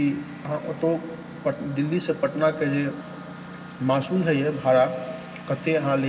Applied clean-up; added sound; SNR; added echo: none; Engine; 14 dB; reverberation time 0.4 s.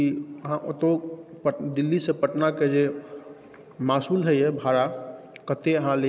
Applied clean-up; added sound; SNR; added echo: none; none; none; none.